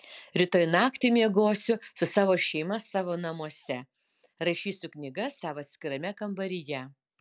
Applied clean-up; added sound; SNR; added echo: none; none; none; none.